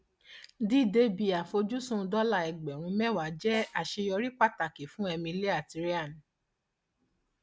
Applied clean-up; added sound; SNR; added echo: none; Snare drum; 19 dB; none.